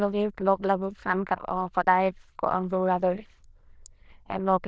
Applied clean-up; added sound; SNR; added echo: neural diffusion model UNIVERSE++.